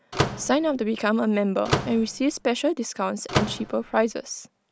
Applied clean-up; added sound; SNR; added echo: none; Slam / Microwave oven; 5 dB; none.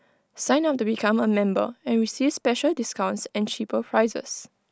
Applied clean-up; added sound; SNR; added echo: none; none; none; none.